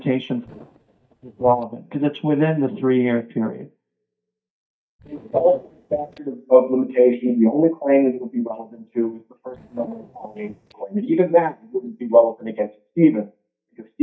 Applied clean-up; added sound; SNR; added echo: neural mask model DeepFilterNet 3.